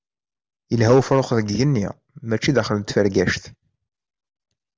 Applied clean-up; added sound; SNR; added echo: none; none; none; none.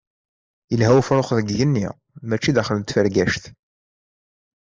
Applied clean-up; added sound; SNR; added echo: neural mask model Resemble Enhance denoiser.